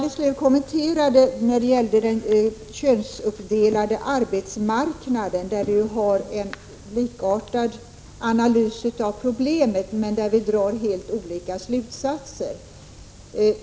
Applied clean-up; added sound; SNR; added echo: none; none; none; none.